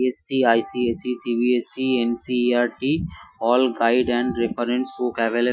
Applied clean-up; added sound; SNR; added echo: classical method Wiener filter.